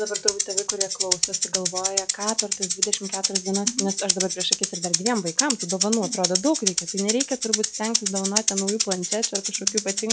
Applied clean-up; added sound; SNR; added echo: classical method log-MMSE.